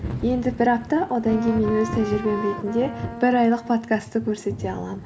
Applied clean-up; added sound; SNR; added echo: none; Thunder / Rain + Wind instrument, woodwind instrument; 9 dB; none.